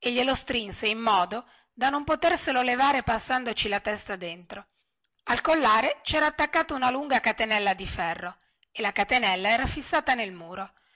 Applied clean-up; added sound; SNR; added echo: none; none; none; none.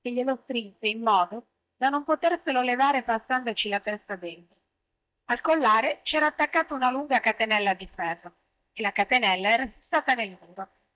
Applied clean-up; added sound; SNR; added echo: neural mask model DeepFilterNet 3.